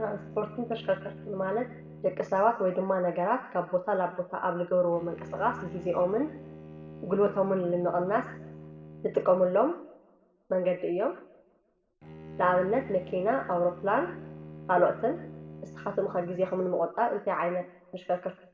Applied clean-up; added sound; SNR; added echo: none; Bowed string instrument; 17 dB; reverberation time 0.7 s.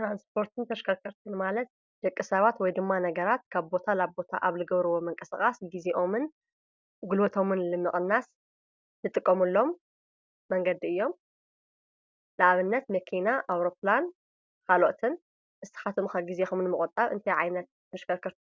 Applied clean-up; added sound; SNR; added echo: none; none; none; none.